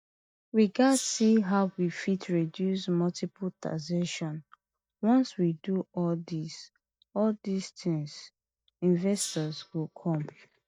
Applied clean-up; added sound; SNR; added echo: neural mask model DeepFilterNet 3.